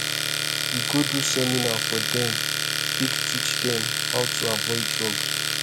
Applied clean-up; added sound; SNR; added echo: none; Domestic sounds, home sounds; -4 dB; none.